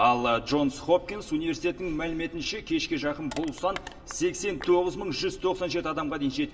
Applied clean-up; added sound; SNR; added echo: none; Crushing; 16 dB; reverberation time 0.6 s.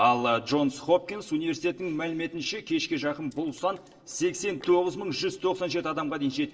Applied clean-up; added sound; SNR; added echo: neural separator model SepFormer DNS4.